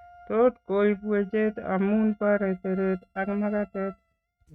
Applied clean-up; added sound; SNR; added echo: neural mask model RNNoise.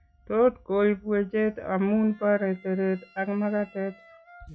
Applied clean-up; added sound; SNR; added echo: classical method log-MMSE.